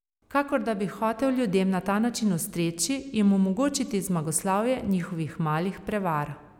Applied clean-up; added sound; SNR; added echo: none; none; none; none.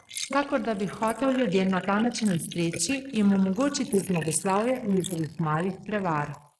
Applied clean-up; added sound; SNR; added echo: neural mask model Resemble Enhance denoiser.